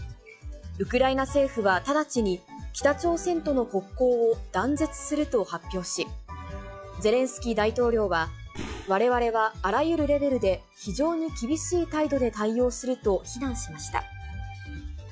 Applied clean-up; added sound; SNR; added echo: classical method log-MMSE.